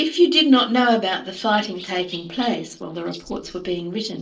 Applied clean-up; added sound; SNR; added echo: neural separator model SepFormer DNS4.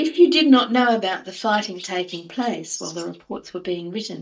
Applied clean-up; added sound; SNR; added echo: neural mask model DeepFilterNet 3.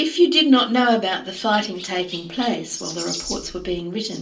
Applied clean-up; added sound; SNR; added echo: none; Chirp, tweet; 16 dB; reverberation time 0.3 s.